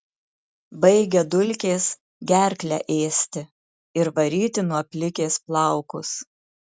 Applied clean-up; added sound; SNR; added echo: none; none; none; none.